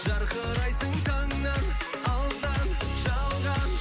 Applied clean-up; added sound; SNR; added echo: none; none; none; none.